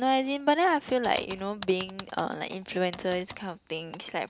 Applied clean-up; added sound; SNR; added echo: none; Typing; 19 dB; none.